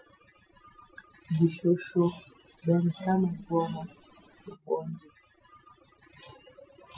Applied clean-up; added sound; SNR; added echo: classical method Wiener filter.